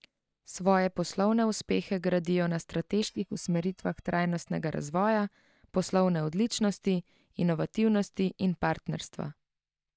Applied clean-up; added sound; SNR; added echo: neural mask model DeepFilterNet 3.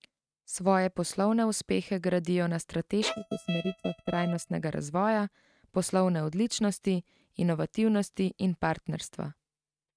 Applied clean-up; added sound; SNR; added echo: neural mask model RNNoise.